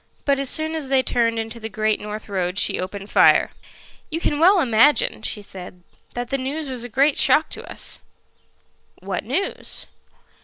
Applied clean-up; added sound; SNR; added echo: none; none; none; none.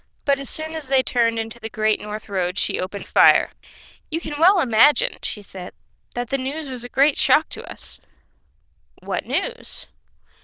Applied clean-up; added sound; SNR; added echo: neural diffusion model UNIVERSE++.